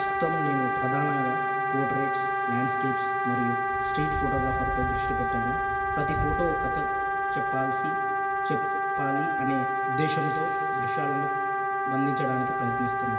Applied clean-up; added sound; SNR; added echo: none; Wind instrument, woodwind instrument; -5 dB; reverberation time 2.3 s.